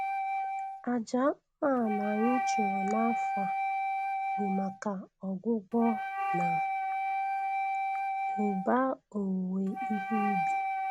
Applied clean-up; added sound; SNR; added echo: none; Wind instrument, woodwind instrument; 0 dB; none.